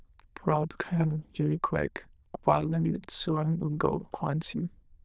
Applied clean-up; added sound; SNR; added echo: neural diffusion model UNIVERSE++.